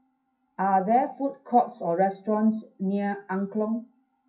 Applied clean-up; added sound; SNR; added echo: classical method WPE with log-MMSE.